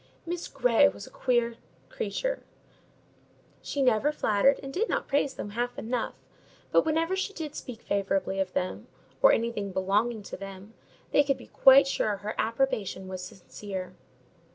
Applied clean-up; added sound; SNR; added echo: none; none; none; none.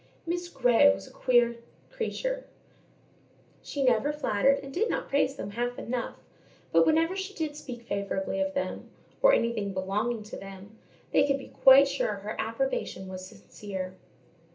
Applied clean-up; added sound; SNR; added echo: none; none; none; reverberation time 0.3 s.